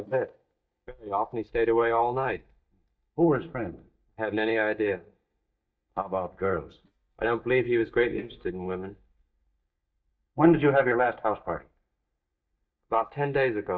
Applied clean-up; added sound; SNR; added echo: neural mask model DeepFilterNet 3.